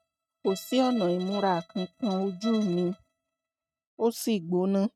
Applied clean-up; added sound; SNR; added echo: neural mask model RNNoise.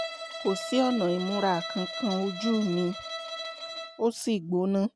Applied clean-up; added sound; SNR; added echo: none; Bowed string instrument; 9 dB; none.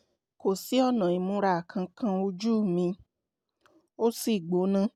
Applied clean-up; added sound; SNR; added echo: none; none; none; none.